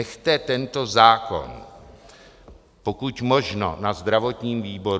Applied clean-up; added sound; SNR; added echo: none; none; none; none.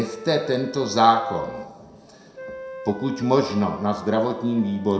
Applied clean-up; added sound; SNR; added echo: none; Wind instrument, woodwind instrument; 16 dB; reverberation time 0.6 s.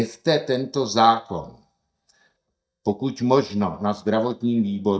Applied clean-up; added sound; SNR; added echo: neural mask model DeepFilterNet 3.